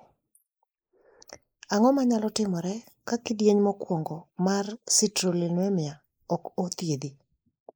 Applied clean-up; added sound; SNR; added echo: neural mask model Resemble Enhance denoiser.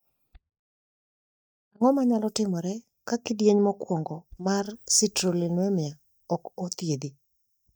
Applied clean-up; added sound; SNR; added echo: neural mask model DeepFilterNet 3.